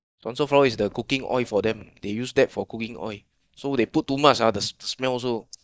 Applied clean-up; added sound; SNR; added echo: neural mask model DeepFilterNet 3.